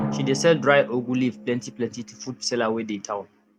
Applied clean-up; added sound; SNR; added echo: none; Drum; 11 dB; none.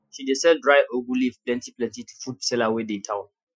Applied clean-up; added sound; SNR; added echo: classical method Wiener filter.